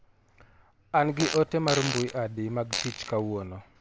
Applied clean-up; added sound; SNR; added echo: none; Fart; 6 dB; none.